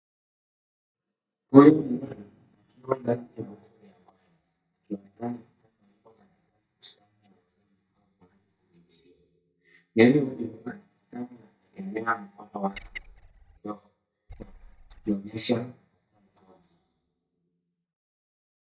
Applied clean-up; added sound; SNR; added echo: neural mask model DeepFilterNet 3.